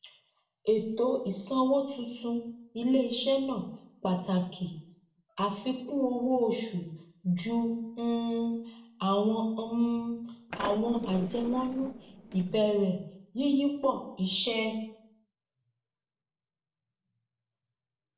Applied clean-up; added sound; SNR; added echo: neural separator model SepFormer DNS4.